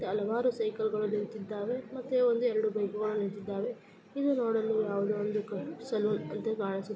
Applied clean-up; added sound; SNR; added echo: none; none; none; none.